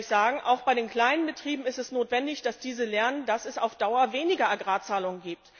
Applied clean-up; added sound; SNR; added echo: none; none; none; none.